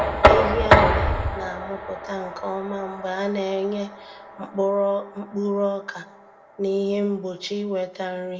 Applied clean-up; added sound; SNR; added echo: none; Knock; -2 dB; reverberation time 0.6 s.